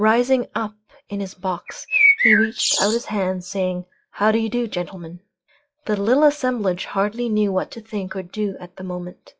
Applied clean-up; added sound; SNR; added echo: classical method log-MMSE.